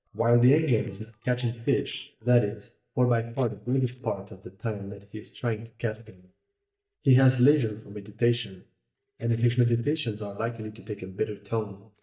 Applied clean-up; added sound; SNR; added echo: neural mask model DeepFilterNet 3.